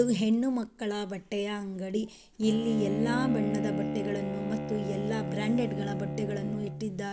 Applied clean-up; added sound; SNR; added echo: none; Bowed string instrument; 5 dB; none.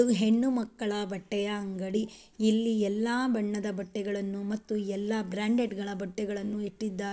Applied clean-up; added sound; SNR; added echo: none; none; none; none.